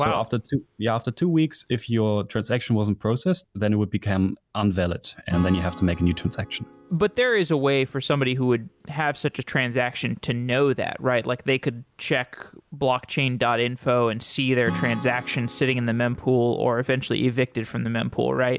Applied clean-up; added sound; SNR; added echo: none; Acoustic guitar / Strum; 18 dB; none.